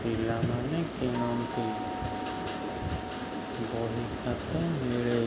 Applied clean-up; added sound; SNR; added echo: none; Doorbell; 11 dB; none.